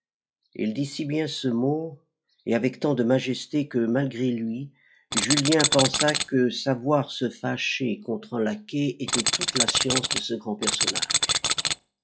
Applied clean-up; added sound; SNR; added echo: classical method log-MMSE.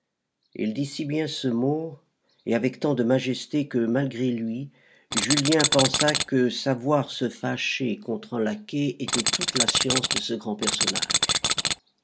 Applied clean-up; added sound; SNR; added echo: none; Tools; -2 dB; none.